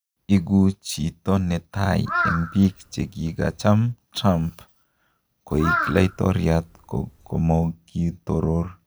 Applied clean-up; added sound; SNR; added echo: none; Crow; 7 dB; none.